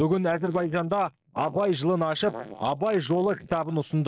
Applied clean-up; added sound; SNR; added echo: neural mask model Resemble Enhance denoiser.